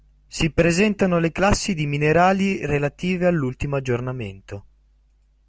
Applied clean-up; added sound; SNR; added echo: none; none; none; none.